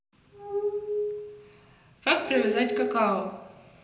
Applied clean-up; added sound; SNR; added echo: none; Glass; 3 dB; reverberation time 0.9 s.